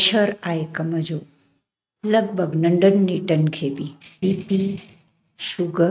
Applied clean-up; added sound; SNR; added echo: neural mask model RNNoise.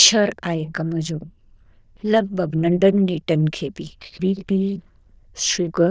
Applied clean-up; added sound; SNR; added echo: neural diffusion model UNIVERSE++.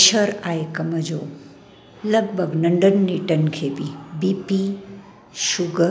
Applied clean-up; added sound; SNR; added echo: none; none; none; none.